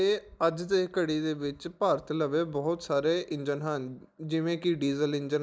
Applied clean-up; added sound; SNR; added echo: none; none; none; none.